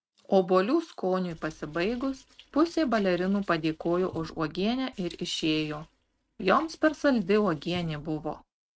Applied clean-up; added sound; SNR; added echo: neural mask model RNNoise.